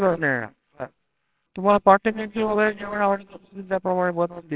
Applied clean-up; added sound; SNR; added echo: neural separator model SepFormer WHAMR!.